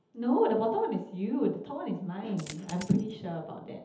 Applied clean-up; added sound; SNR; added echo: none; Coin (dropping); 16 dB; reverberation time 0.8 s.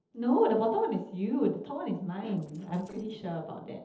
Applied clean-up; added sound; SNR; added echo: neural separator model SepFormer DNS4.